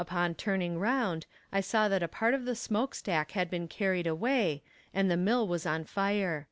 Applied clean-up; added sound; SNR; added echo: none; none; none; none.